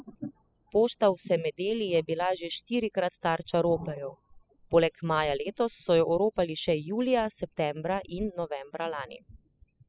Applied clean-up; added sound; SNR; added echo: classical method spectral subtraction.